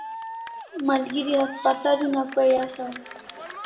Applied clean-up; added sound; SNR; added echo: none; Cheering; 14 dB; reverberation time 0.8 s.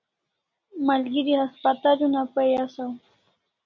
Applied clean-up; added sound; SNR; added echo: none; none; none; none.